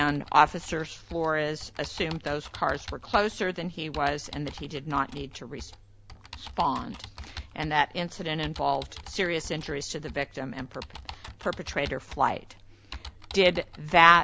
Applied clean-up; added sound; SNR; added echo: none; Computer keyboard; 16 dB; none.